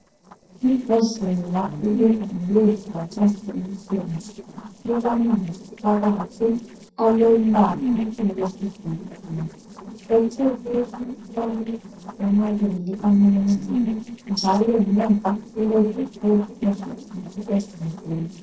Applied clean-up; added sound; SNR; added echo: neural separator model SepFormer DNS4.